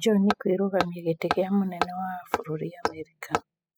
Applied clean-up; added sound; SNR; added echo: classical method spectral subtraction.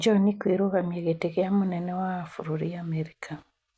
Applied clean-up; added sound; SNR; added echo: none; none; none; none.